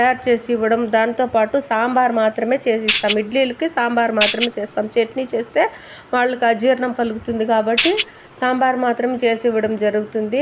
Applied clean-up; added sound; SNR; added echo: none; Tambourine; 5 dB; none.